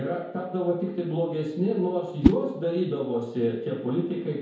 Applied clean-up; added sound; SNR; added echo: none; Whoosh, swoosh, swish; 2 dB; reverberation time 0.9 s.